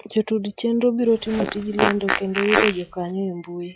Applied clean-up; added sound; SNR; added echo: classical method log-MMSE.